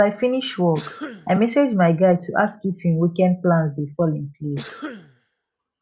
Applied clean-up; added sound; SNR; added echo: none; Cough; 17 dB; none.